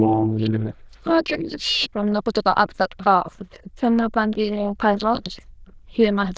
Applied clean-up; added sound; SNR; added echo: neural diffusion model UNIVERSE++.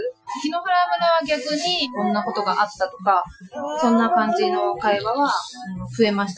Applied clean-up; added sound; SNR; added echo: classical method Wiener filter.